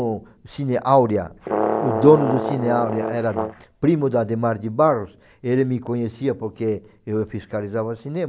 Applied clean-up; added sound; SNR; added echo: none; Brass instrument; 4 dB; none.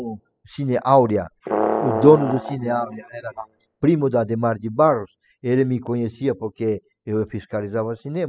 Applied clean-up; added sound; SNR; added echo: classical method spectral subtraction.